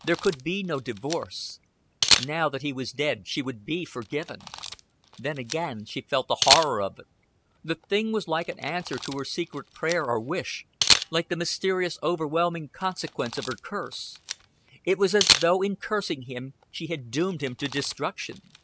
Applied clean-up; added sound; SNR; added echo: none; Camera; 3 dB; none.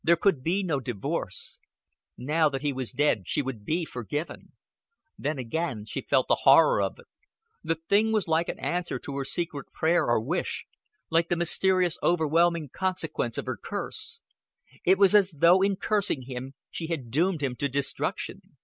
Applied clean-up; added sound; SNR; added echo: none; none; none; none.